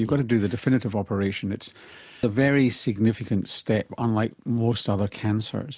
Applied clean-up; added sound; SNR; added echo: none; none; none; none.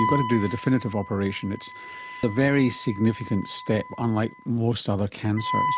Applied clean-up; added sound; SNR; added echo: none; Wind instrument, woodwind instrument; 8 dB; none.